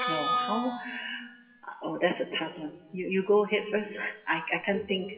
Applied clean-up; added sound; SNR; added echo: classical method WPE with log-MMSE.